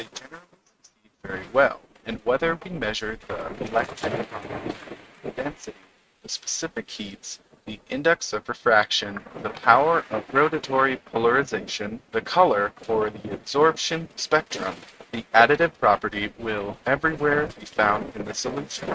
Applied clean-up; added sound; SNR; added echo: neural mask model RNNoise.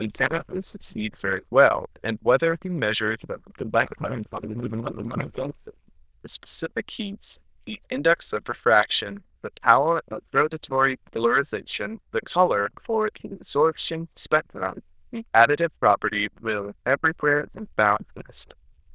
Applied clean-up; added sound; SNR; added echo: neural diffusion model UNIVERSE++.